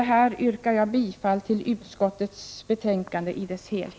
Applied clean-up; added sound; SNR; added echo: none; none; none; none.